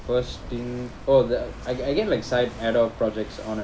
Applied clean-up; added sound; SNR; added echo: none; Walk, footsteps / Waves, surf / Wind; 13 dB; none.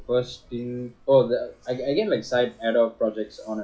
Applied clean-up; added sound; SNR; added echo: classical method log-MMSE.